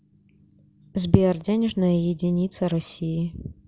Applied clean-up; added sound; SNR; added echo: none; none; none; none.